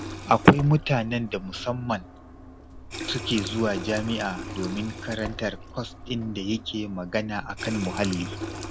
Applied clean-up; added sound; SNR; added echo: none; Water tap, faucet; 10 dB; none.